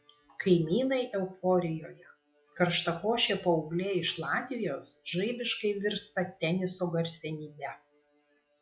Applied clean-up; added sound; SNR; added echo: classical method log-MMSE.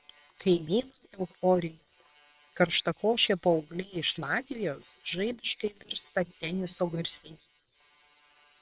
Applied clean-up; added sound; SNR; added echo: neural separator model SepFormer WHAM!.